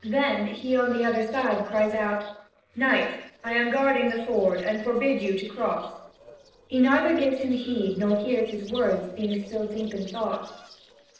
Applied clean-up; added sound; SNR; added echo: neural separator model SepFormer DNS4.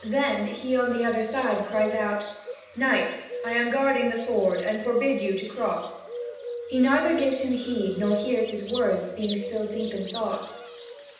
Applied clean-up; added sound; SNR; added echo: none; Bird; 11 dB; reverberation time 0.9 s.